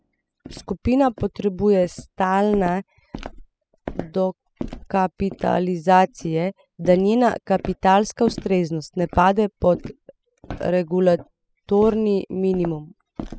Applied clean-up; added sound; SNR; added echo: classical method spectral subtraction.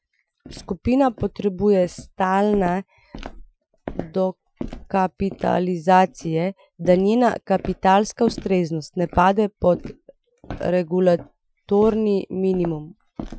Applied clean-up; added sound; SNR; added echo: classical method Wiener filter.